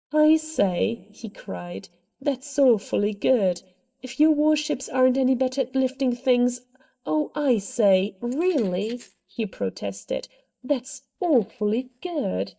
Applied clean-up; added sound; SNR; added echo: neural mask model DeepFilterNet 3.